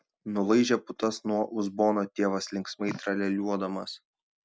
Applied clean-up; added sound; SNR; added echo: none; none; none; none.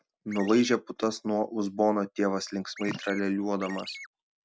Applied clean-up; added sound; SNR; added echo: none; Chirp, tweet; 14 dB; none.